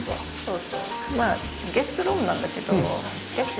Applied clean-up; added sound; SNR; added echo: none; Bathtub (filling or washing); 8 dB; none.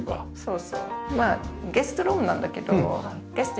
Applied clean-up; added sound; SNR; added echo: none; none; none; none.